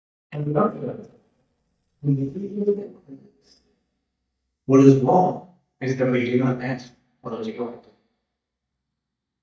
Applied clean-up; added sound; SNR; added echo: neural mask model DeepFilterNet 3.